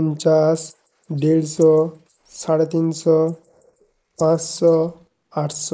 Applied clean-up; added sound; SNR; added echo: neural mask model Resemble Enhance denoiser.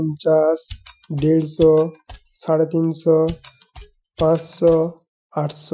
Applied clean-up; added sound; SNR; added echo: classical method Wiener filter.